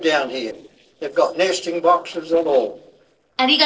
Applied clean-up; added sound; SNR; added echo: neural separator model SepFormer DNS4.